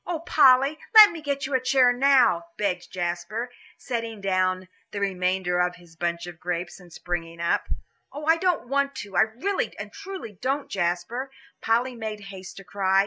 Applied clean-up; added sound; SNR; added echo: none; none; none; none.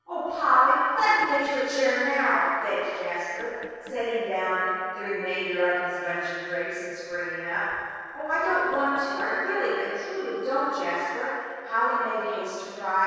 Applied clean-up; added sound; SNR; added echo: neural separator model SepFormer DNS4.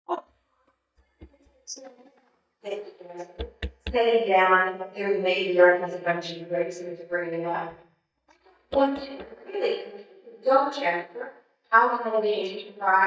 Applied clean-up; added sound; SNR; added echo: neural mask model DeepFilterNet 3.